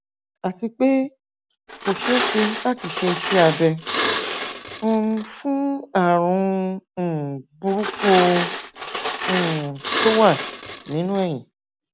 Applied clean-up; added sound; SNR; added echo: none; Glass; 2 dB; none.